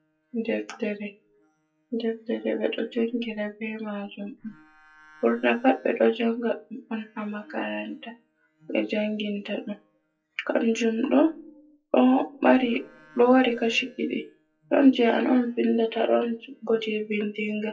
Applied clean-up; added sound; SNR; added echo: classical method WPE with log-MMSE.